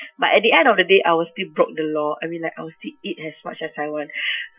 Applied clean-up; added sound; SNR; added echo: classical method Wiener filter.